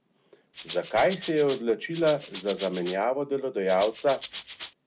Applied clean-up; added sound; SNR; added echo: none; Rattle (instrument); -3 dB; none.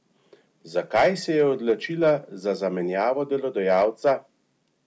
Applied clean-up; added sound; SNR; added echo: none; none; none; none.